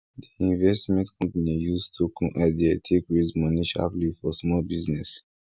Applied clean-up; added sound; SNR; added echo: none; none; none; none.